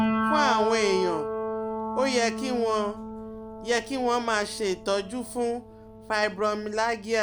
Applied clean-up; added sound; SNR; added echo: none; Piano; 4 dB; none.